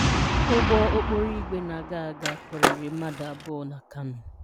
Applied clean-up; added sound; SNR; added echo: none; Skateboard + Boom; -2 dB; none.